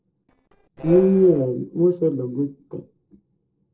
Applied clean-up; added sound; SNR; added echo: neural separator model SepFormer DNS4.